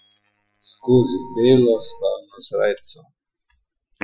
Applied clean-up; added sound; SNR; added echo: classical method Wiener filter.